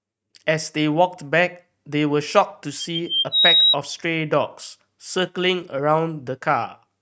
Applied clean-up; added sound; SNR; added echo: neural mask model RNNoise.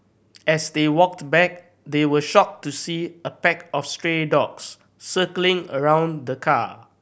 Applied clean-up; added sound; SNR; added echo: none; none; none; none.